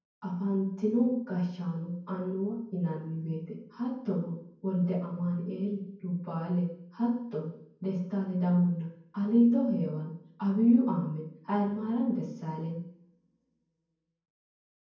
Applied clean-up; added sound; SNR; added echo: none; none; none; reverberation time 0.9 s.